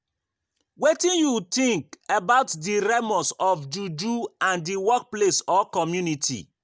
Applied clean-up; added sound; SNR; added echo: none; none; none; none.